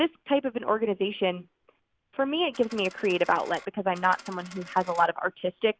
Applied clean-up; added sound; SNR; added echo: none; Coin (dropping); 20 dB; none.